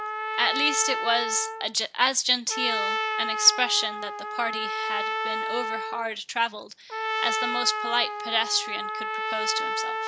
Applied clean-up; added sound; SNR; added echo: none; Trumpet; 2 dB; none.